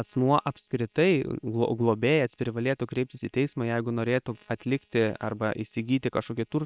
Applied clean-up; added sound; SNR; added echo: neural separator model SepFormer WHAM!.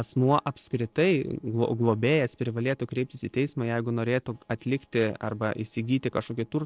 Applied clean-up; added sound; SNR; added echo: neural separator model SepFormer DNS4.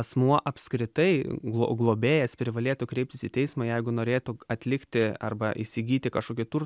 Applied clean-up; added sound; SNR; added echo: none; none; none; none.